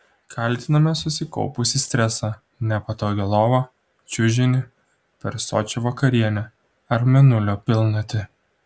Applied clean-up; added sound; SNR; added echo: none; none; none; none.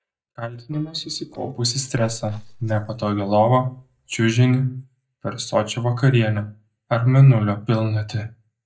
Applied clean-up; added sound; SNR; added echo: neural mask model DeepFilterNet 3.